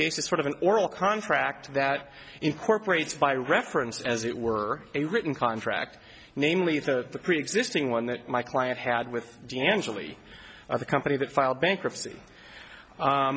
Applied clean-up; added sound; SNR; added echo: none; none; none; none.